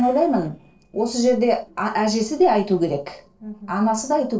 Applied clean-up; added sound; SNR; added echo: neural separator model SepFormer DNS4.